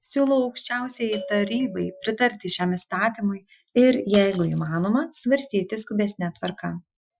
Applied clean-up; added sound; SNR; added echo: classical method Wiener filter.